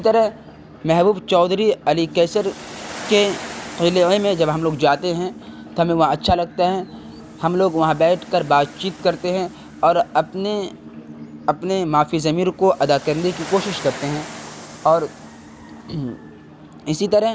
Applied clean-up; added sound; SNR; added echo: none; Waves, surf; 19 dB; none.